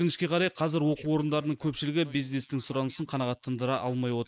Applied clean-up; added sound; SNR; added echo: neural mask model Resemble Enhance denoiser.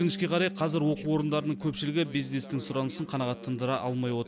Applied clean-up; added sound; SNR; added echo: none; Bass guitar; 13 dB; none.